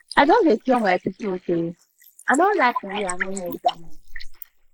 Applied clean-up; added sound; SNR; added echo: neural mask model Resemble Enhance denoiser.